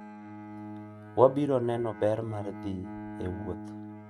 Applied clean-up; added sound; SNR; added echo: neural mask model RNNoise.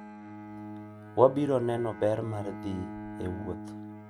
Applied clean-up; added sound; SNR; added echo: none; Bowed string instrument; 11 dB; none.